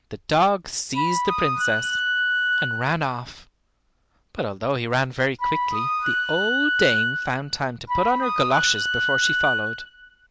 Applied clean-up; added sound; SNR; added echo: none; Wind instrument, woodwind instrument; -2 dB; none.